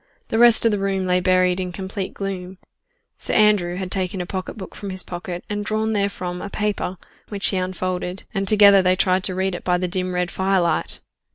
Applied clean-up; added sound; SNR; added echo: none; none; none; none.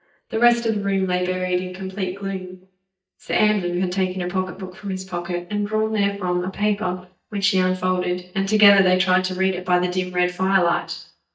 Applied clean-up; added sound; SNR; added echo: neural mask model DeepFilterNet 3.